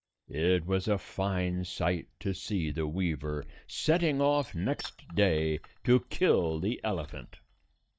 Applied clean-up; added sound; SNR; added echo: neural mask model DeepFilterNet 3.